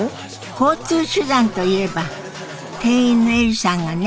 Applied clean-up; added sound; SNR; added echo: none; none; none; none.